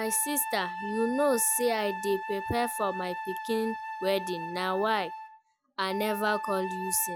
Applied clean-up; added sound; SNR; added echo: none; Wind instrument, woodwind instrument; 7 dB; none.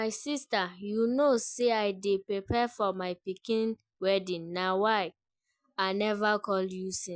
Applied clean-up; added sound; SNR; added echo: none; none; none; none.